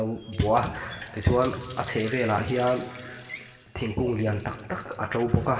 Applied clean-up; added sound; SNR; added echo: none; Water tap, faucet; 16 dB; reverberation time 2.2 s.